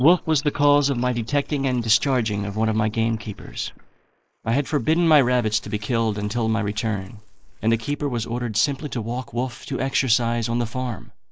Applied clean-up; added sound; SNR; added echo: neural mask model Resemble Enhance denoiser.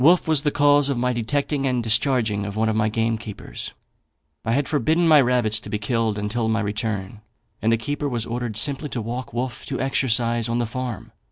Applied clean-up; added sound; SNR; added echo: none; none; none; none.